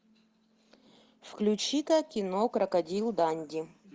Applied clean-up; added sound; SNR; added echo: none; none; none; none.